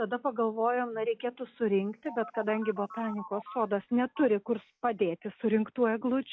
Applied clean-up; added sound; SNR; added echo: classical method log-MMSE.